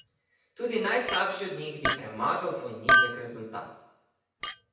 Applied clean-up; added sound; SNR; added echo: none; Chink, clink; -2 dB; reverberation time 0.8 s.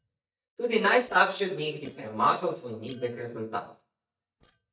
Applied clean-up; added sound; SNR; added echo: neural mask model DeepFilterNet 3.